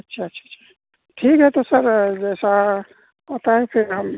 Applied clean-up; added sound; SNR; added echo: none; none; none; none.